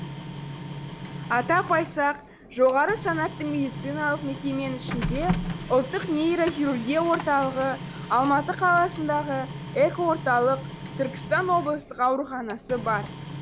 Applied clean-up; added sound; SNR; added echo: none; Printer; 9 dB; none.